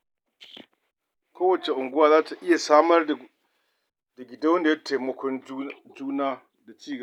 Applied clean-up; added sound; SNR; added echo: none; none; none; none.